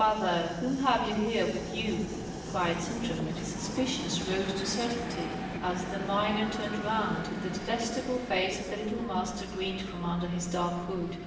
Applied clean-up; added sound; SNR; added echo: none; Train; 7 dB; reverberation time 1.1 s.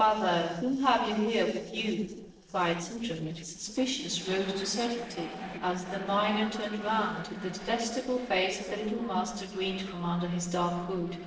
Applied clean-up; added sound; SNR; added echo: neural separator model SepFormer DNS4.